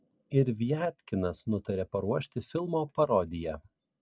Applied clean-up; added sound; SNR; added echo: none; none; none; none.